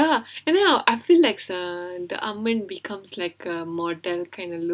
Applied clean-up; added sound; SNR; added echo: none; none; none; none.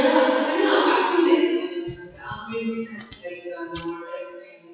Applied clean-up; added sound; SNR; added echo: classical method WPE with log-MMSE.